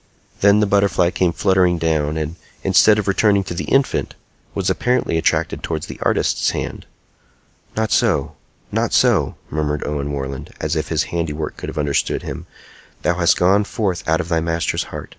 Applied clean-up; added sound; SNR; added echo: none; none; none; none.